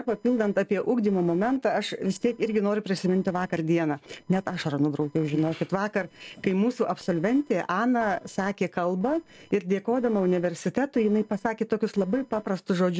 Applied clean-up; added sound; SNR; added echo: neural separator model SepFormer DNS4.